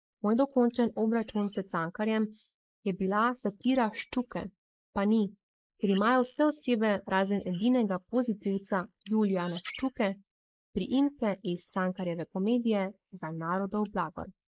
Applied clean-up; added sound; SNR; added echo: neural mask model Resemble Enhance denoiser.